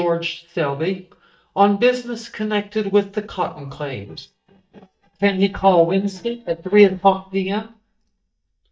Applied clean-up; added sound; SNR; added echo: neural mask model DeepFilterNet 3.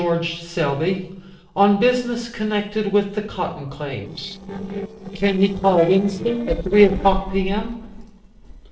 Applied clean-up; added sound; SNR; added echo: neural separator model SepFormer DNS4.